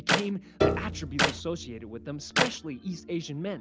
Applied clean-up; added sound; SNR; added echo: none; Clapping + Piano; -5 dB; none.